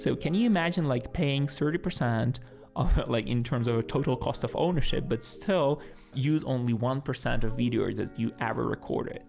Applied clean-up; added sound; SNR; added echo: none; Guitar; 20 dB; none.